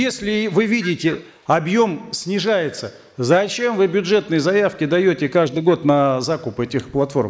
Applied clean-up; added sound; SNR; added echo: neural mask model Resemble Enhance denoiser.